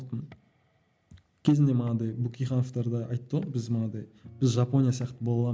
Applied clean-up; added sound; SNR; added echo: none; none; none; none.